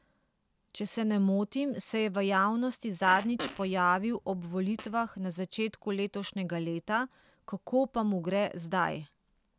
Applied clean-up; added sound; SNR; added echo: none; Fart; 14 dB; none.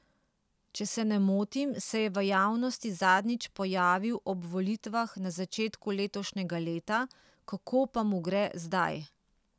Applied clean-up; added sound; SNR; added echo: none; none; none; none.